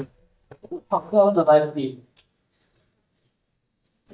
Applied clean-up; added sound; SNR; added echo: neural mask model DeepFilterNet 3.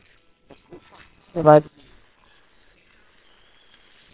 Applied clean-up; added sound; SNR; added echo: neural separator model SepFormer WHAMR!.